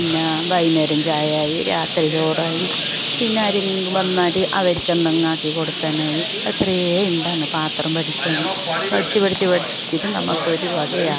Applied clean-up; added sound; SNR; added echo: none; Bird; 2 dB; none.